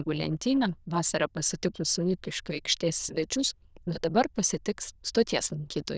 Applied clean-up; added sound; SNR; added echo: neural diffusion model UNIVERSE++.